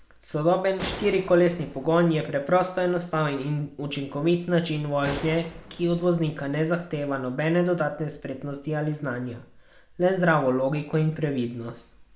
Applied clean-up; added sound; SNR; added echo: none; Gunshot, gunfire; 16 dB; none.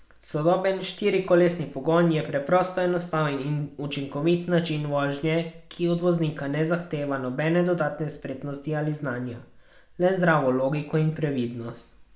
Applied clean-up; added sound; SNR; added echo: none; none; none; none.